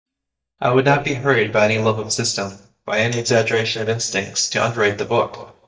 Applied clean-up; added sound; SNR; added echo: neural mask model DeepFilterNet 3.